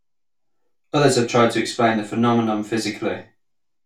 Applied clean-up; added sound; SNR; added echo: none; none; none; reverberation time 0.2 s.